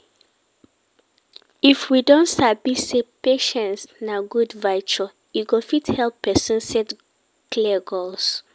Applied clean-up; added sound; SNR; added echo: none; none; none; none.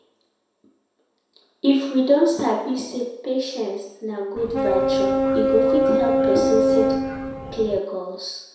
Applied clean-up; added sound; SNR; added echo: none; Boat, Water vehicle; -4 dB; reverberation time 0.7 s.